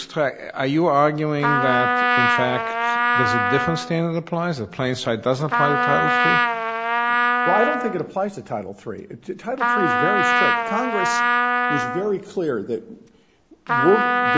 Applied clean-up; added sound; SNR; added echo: none; Trumpet; -2 dB; none.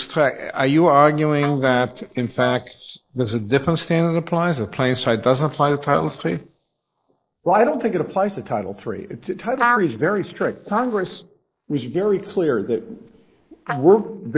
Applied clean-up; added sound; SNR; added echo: neural mask model Resemble Enhance denoiser.